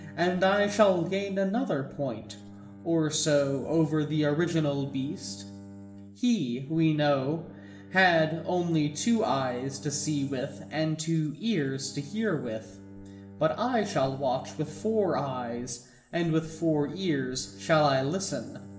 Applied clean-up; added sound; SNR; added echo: none; Bowed string instrument; 18 dB; reverberation time 0.9 s.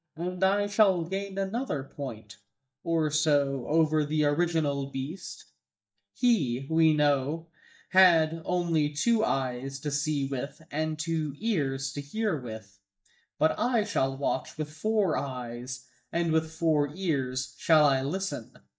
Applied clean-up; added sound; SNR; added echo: neural mask model DeepFilterNet 3.